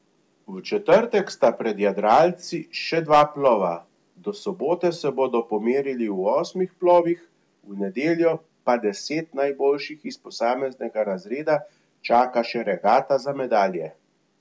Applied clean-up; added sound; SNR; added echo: none; none; none; none.